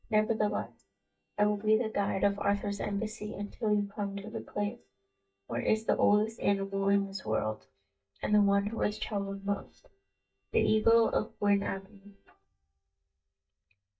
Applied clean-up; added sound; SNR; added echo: neural mask model DeepFilterNet 3.